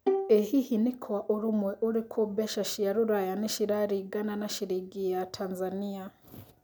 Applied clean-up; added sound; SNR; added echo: none; Bowed string instrument; 4 dB; none.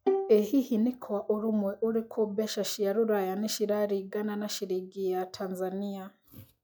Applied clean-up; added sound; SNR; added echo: classical method log-MMSE.